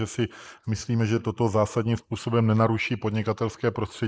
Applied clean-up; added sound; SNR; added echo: neural mask model Resemble Enhance denoiser.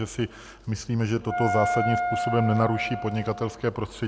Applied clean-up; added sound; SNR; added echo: none; Wind instrument, woodwind instrument; 3 dB; none.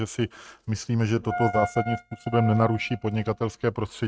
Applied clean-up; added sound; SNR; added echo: neural mask model RNNoise.